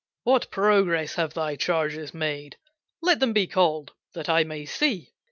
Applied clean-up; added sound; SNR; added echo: none; none; none; none.